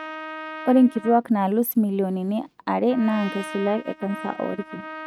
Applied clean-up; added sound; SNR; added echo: neural mask model RNNoise.